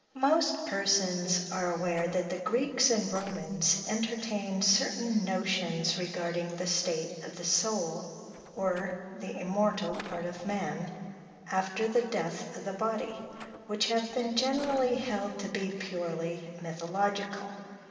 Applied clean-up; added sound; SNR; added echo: neural separator model SepFormer DNS4.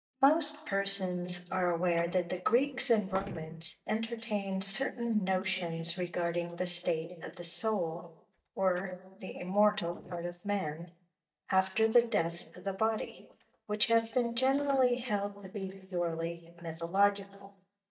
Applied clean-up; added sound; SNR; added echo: neural mask model DeepFilterNet 3.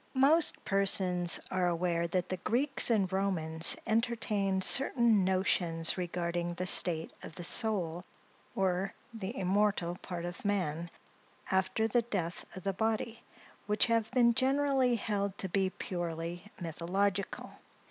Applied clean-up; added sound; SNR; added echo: none; none; none; none.